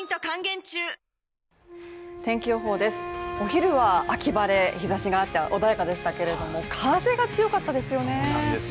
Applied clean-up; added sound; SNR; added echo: none; Wind instrument, woodwind instrument; 14 dB; none.